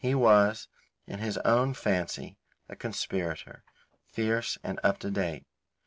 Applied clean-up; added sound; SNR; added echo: none; none; none; none.